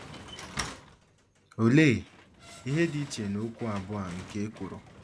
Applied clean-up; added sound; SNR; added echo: none; Slam; 15 dB; none.